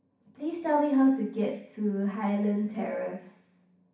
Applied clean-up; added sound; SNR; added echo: none; none; none; reverberation time 0.6 s.